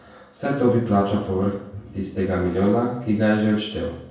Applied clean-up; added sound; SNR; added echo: none; none; none; reverberation time 0.6 s.